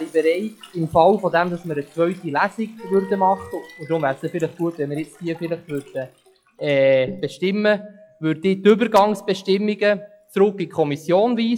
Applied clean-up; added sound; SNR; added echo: classical method log-MMSE.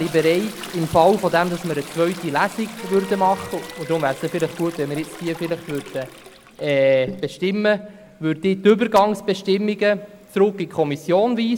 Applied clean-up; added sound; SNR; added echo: none; Toilet flush + Wind instrument, woodwind instrument; 18 dB; none.